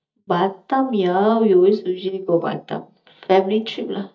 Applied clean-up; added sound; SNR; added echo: neural mask model DeepFilterNet 3.